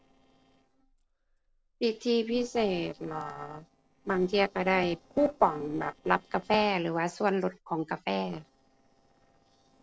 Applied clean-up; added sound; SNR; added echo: neural separator model SepFormer DNS4.